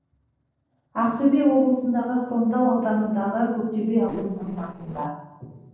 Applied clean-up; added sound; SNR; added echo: neural separator model SepFormer DNS4.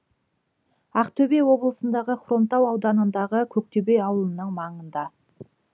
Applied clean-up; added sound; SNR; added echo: none; none; none; none.